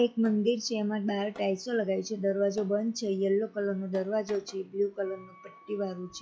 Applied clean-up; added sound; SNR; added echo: classical method log-MMSE.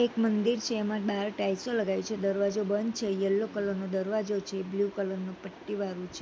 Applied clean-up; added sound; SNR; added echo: none; none; none; none.